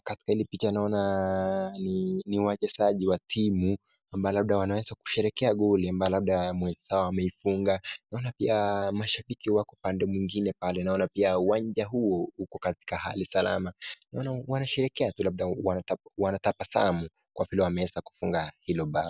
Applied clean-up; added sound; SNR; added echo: none; none; none; none.